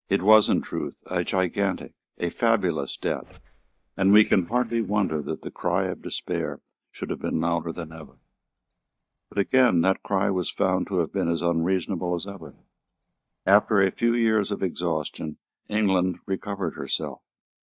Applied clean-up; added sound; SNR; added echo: neural mask model DeepFilterNet 3.